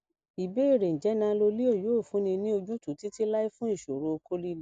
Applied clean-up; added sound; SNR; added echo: none; none; none; none.